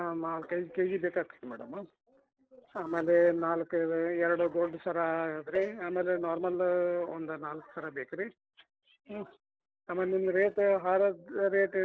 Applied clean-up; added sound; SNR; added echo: neural separator model SepFormer DNS4.